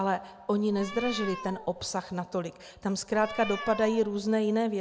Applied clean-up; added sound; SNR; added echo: none; Meow; 11 dB; none.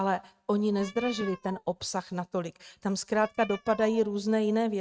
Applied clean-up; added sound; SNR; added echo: neural mask model RNNoise.